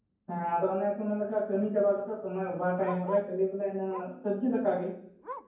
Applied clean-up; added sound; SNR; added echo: none; Bark; 18 dB; reverberation time 0.9 s.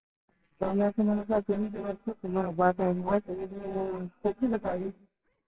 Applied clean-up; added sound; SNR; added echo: neural separator model SepFormer WHAMR!.